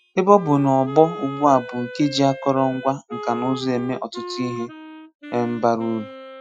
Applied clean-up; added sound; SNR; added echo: classical method Wiener filter.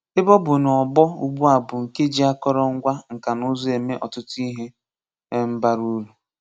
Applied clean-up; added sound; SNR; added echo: none; none; none; none.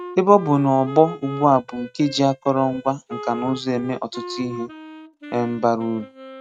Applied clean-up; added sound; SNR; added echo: neural mask model RNNoise.